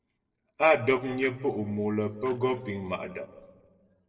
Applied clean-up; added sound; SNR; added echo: neural separator model SepFormer DNS4.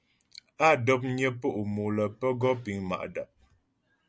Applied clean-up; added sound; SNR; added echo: none; none; none; none.